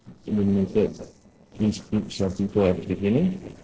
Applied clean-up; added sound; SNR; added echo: neural separator model SepFormer DNS4.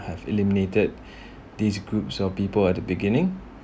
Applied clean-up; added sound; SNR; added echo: none; none; none; none.